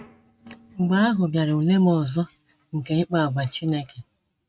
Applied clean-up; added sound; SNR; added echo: neural mask model RNNoise.